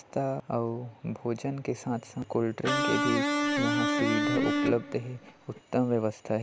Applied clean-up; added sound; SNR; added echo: none; Electric guitar; -3 dB; none.